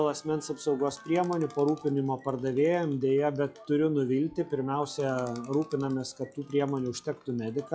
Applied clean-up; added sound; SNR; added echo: classical method log-MMSE.